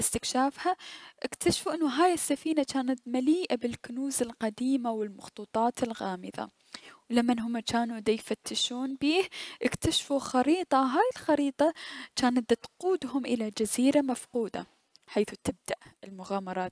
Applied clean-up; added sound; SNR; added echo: none; none; none; none.